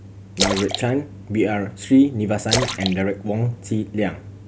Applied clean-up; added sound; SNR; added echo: none; Splash, splatter; 8 dB; none.